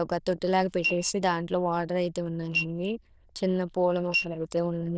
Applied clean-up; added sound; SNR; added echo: neural diffusion model UNIVERSE++.